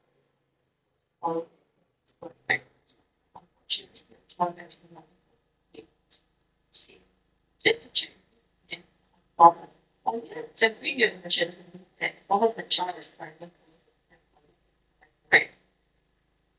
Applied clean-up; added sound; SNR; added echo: neural mask model DeepFilterNet 3.